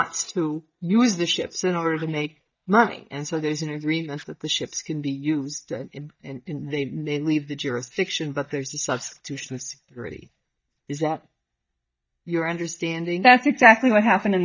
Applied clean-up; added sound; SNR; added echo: neural mask model DeepFilterNet 3.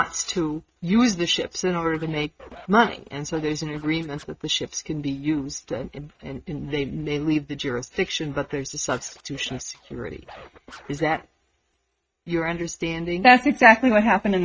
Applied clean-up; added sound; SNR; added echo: neural mask model RNNoise.